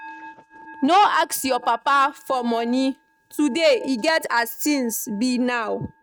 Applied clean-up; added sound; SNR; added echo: neural mask model RNNoise.